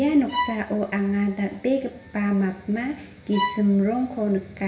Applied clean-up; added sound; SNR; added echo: none; Bowed string instrument; 7 dB; reverberation time 0.9 s.